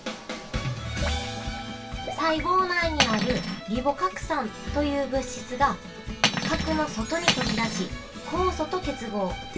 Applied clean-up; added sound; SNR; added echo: none; Cutlery, silverware; -1 dB; reverberation time 0.2 s.